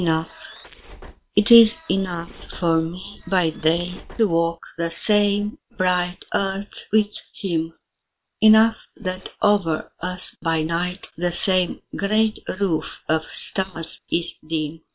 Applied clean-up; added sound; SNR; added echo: neural separator model SepFormer WHAM!.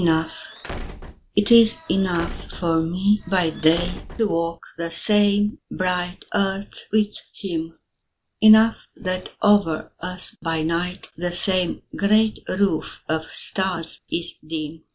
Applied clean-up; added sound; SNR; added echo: none; Squeak / Slam / Wood; 13 dB; none.